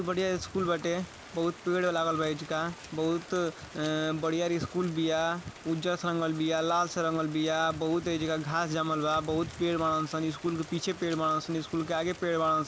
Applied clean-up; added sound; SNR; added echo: none; Rain; 18 dB; none.